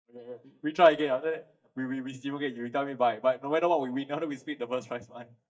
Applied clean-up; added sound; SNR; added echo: neural mask model DeepFilterNet 3.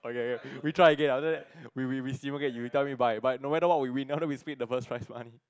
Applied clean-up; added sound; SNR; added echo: none; none; none; none.